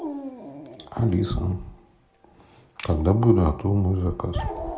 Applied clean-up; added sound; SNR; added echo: none; Dog; 15 dB; none.